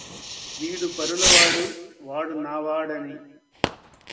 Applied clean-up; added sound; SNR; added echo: none; Fireworks; -4 dB; none.